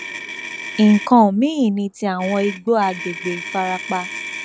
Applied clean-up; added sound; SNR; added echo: none; Motor vehicle (road); 12 dB; none.